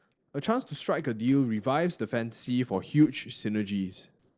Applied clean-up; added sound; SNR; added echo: neural separator model SepFormer DNS4.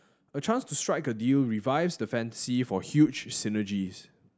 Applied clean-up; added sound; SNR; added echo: none; none; none; none.